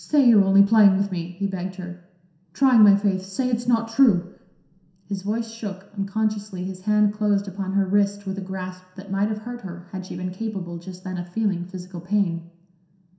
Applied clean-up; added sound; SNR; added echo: none; none; none; reverberation time 0.7 s.